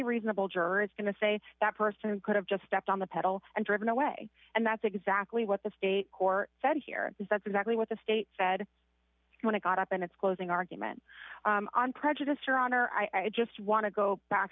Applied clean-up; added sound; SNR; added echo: none; none; none; none.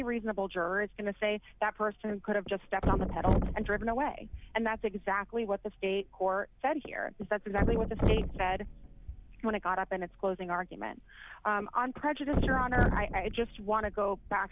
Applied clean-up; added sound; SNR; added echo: none; Thump, thud; 3 dB; none.